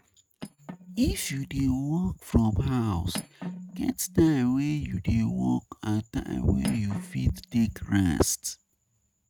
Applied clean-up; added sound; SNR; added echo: neural mask model RNNoise.